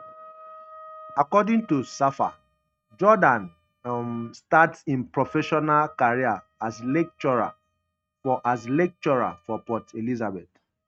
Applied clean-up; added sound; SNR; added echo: neural mask model RNNoise.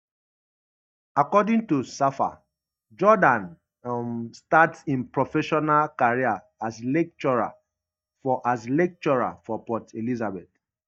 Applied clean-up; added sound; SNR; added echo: neural mask model DeepFilterNet 3.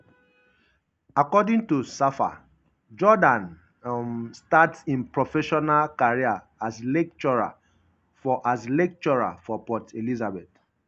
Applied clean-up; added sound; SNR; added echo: none; none; none; none.